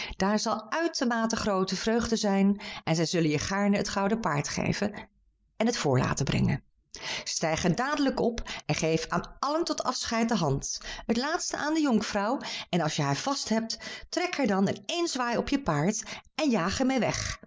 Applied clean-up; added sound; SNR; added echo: none; none; none; none.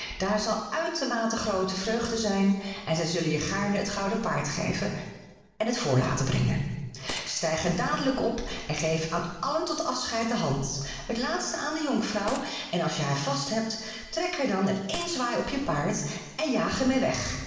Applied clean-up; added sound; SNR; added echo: none; Gunshot, gunfire; 19 dB; reverberation time 1.2 s.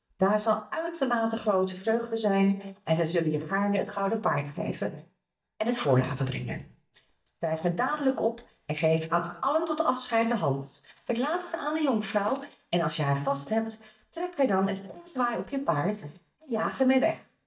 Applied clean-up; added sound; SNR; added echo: neural mask model DeepFilterNet 3.